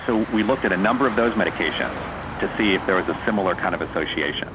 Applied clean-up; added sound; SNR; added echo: none; Motor vehicle (road); 9 dB; none.